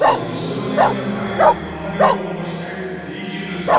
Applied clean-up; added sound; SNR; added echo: none; Bark; -5 dB; reverberation time 2.1 s.